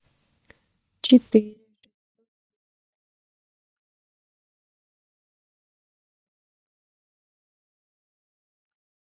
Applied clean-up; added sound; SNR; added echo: neural mask model DeepFilterNet 3.